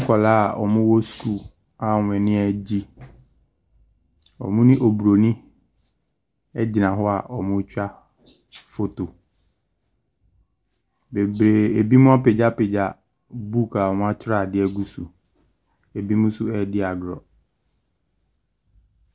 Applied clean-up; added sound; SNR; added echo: none; none; none; none.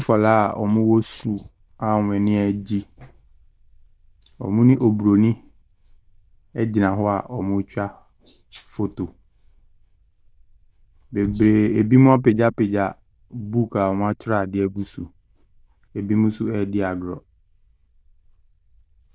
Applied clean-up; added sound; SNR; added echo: neural diffusion model UNIVERSE++.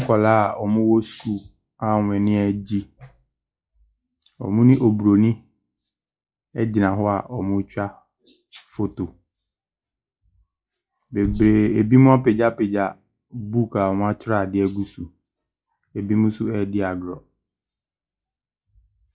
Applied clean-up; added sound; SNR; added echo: classical method log-MMSE.